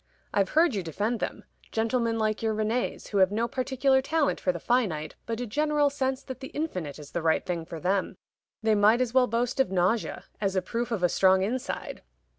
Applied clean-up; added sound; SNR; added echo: none; none; none; none.